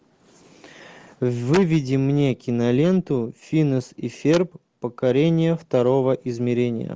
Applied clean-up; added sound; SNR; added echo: none; none; none; none.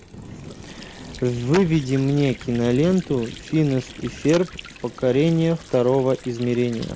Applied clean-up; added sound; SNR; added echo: none; Thunder / Rain + Sink (filling or washing) / Water; 17 dB; none.